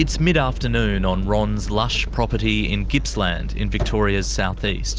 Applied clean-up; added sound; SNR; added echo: none; none; none; none.